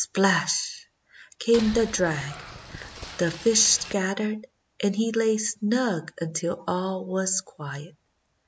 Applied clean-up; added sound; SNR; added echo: none; Boat, Water vehicle; 13 dB; none.